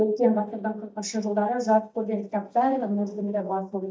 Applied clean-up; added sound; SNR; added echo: neural mask model DeepFilterNet 3.